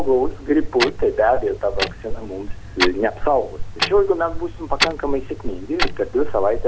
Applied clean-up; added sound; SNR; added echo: none; Clock; 3 dB; none.